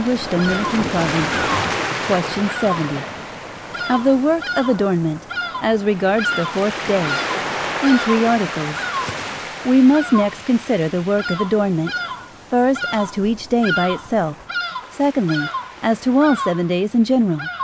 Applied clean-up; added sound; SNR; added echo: none; Waves, surf + Bird vocalization, bird call, bird song; 6 dB; none.